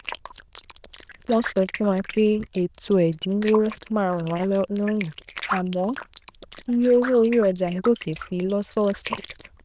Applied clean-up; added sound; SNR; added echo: neural diffusion model UNIVERSE++.